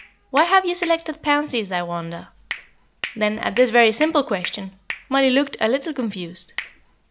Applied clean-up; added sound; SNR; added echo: none; Hands; 15 dB; none.